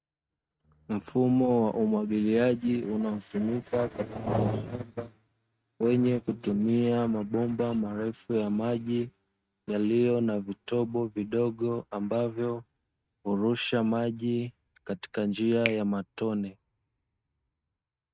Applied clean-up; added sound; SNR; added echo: neural mask model RNNoise.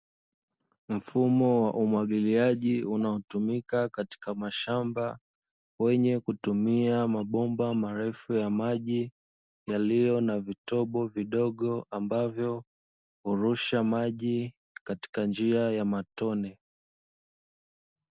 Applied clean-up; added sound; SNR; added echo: none; none; none; none.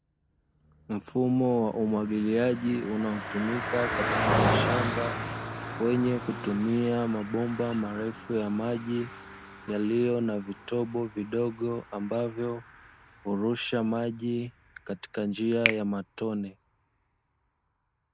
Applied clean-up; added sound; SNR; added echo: none; Car passing by + Finger snapping; 5 dB; none.